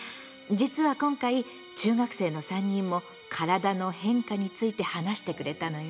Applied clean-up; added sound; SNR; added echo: none; Wind instrument, woodwind instrument + Musical instrument; 20 dB; none.